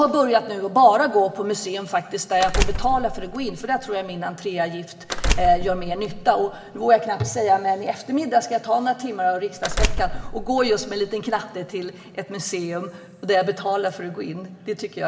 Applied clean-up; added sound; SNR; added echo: none; Door; 3 dB; reverberation time 2.3 s.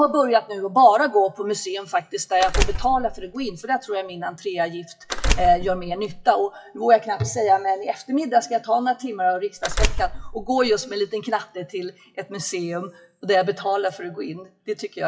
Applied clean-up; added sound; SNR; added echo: classical method WPE with log-MMSE.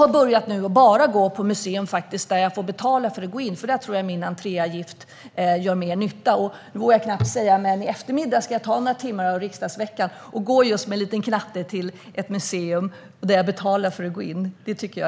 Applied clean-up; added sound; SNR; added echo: none; none; none; none.